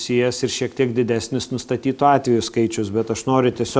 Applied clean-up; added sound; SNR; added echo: none; none; none; none.